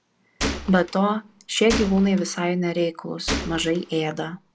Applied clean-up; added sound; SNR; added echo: none; Gunshot, gunfire; 8 dB; none.